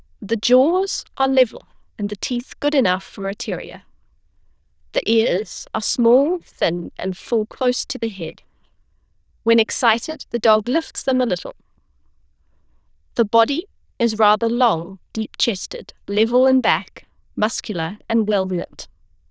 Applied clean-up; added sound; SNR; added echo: neural diffusion model UNIVERSE++.